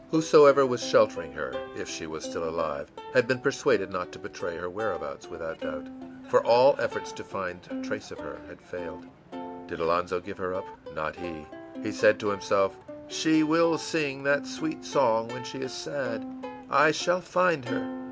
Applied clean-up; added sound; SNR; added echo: none; Plucked string instrument; 13 dB; none.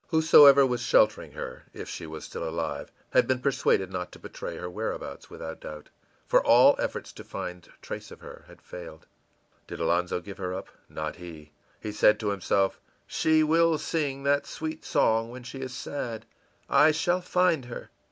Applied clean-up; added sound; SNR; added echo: none; none; none; none.